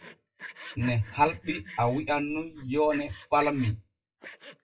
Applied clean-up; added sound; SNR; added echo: classical method WPE with log-MMSE.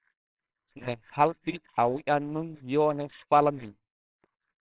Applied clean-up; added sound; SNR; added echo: neural separator model SepFormer WHAMR!.